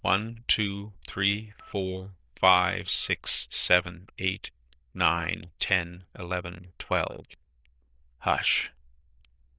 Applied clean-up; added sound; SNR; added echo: neural diffusion model UNIVERSE++.